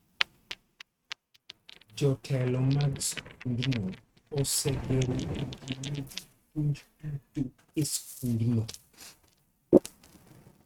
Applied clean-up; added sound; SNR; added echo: neural mask model RNNoise.